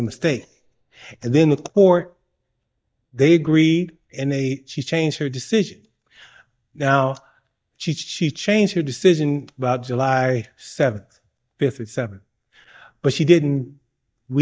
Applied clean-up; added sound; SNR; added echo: neural mask model DeepFilterNet 3.